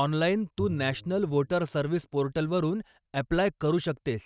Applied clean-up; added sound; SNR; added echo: neural mask model RNNoise.